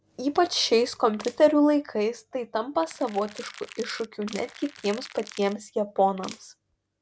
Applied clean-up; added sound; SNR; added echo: none; Crushing + Crackle; 19 dB; none.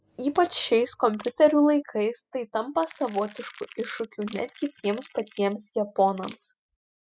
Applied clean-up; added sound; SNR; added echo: classical method spectral subtraction.